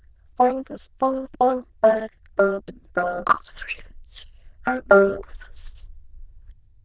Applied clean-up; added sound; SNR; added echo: neural diffusion model UNIVERSE++.